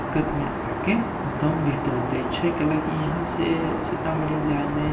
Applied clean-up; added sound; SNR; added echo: none; Aircraft; 2 dB; reverberation time 0.4 s.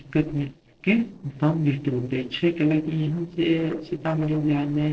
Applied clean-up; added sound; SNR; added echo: neural separator model SepFormer DNS4.